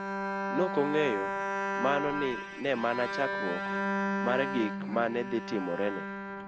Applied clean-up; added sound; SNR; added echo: none; Bowed string instrument; 1 dB; none.